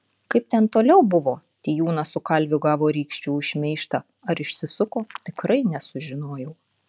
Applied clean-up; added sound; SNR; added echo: none; none; none; none.